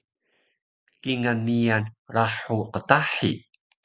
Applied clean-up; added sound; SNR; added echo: none; none; none; none.